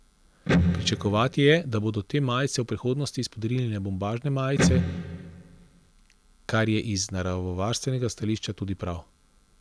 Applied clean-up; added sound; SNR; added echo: none; Electric guitar; -1 dB; none.